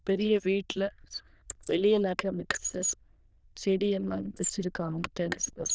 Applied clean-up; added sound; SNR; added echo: neural diffusion model UNIVERSE++.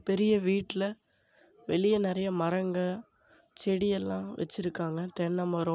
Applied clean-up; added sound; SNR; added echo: none; none; none; none.